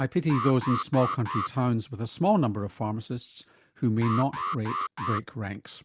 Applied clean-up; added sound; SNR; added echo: none; Alarm; 6 dB; none.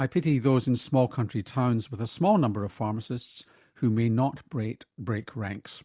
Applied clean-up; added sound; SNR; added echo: none; none; none; none.